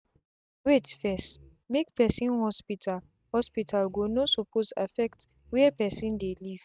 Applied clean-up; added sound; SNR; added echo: neural mask model RNNoise.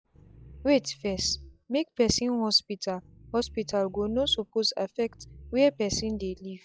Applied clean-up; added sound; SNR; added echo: classical method log-MMSE.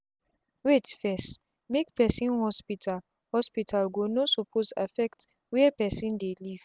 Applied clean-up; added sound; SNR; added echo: none; none; none; none.